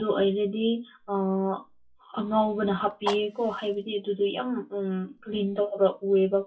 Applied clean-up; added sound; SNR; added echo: classical method WPE with log-MMSE.